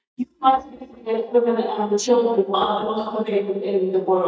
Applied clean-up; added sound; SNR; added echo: neural mask model DeepFilterNet 3.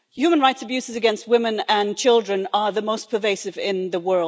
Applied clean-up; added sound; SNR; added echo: none; none; none; none.